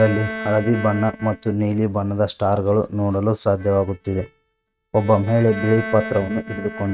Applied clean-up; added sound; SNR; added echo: neural mask model RNNoise.